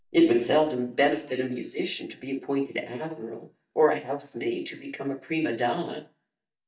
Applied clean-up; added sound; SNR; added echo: neural mask model DeepFilterNet 3.